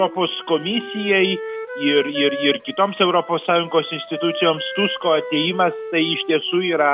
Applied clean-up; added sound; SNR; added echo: none; Wind instrument, woodwind instrument; 11 dB; none.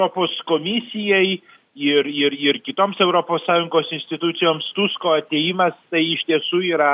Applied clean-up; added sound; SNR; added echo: none; none; none; none.